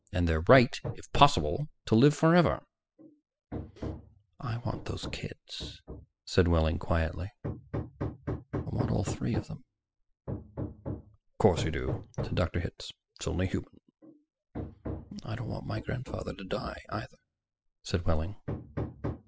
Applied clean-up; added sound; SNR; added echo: classical method spectral subtraction.